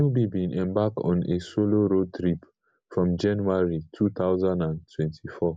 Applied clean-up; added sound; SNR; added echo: none; none; none; none.